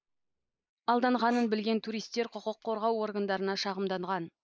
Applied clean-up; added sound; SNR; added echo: neural mask model Resemble Enhance denoiser.